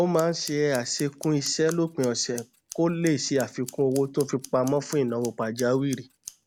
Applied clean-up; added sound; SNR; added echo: none; Scissors; 19 dB; none.